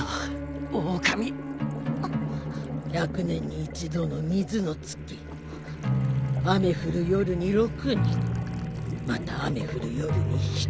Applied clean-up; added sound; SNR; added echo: none; Water tap, faucet + Bowed string instrument; 16 dB; none.